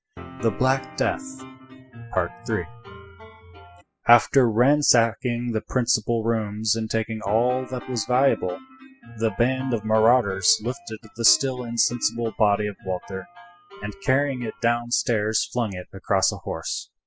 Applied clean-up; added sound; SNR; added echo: classical method spectral subtraction.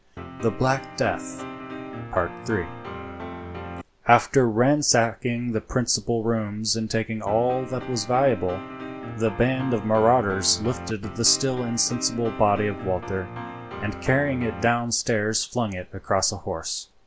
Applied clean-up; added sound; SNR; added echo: none; Piano; 11 dB; none.